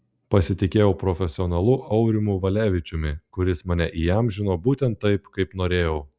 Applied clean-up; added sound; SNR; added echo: none; none; none; none.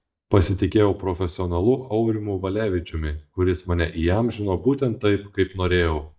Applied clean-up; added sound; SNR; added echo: neural mask model DeepFilterNet 3.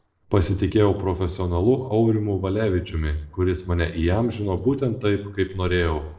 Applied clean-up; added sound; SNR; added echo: neural separator model SepFormer DNS4.